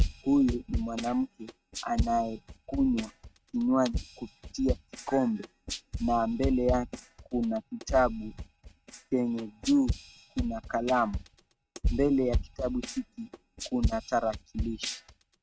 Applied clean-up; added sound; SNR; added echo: neural mask model RNNoise.